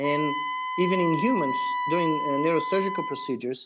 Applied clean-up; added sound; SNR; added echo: none; Wind instrument, woodwind instrument; 3 dB; none.